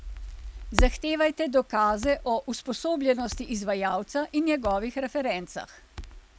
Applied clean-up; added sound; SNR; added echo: none; Crackle; 7 dB; none.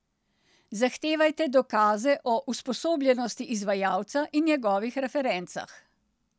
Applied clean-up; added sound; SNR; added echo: none; none; none; none.